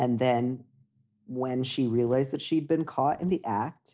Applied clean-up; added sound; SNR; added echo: neural separator model SepFormer DNS4.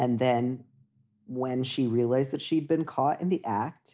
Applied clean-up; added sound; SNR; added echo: none; none; none; none.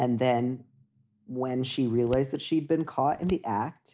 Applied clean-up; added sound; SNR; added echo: none; Scissors; 19 dB; none.